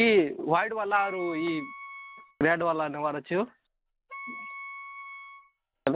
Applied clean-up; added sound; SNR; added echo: none; Wind instrument, woodwind instrument; 15 dB; none.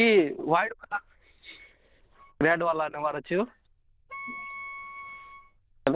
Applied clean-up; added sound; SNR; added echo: neural diffusion model UNIVERSE++.